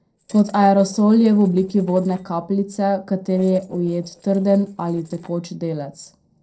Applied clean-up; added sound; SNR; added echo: neural separator model SepFormer DNS4.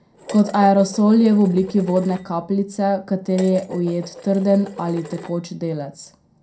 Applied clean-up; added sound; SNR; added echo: none; Dishes, pots, and pans; 20 dB; reverberation time 0.2 s.